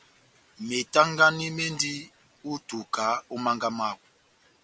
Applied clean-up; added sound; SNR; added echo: none; none; none; none.